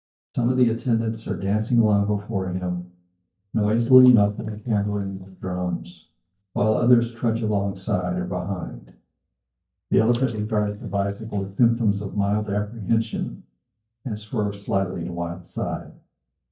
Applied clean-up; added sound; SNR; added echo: neural mask model DeepFilterNet 3.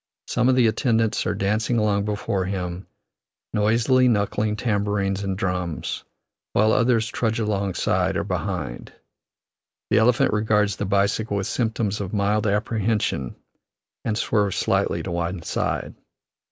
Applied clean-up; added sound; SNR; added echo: none; none; none; none.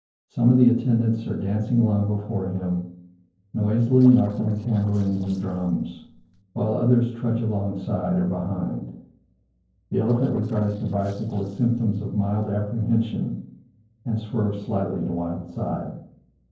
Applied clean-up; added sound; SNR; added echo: neural separator model SepFormer DNS4.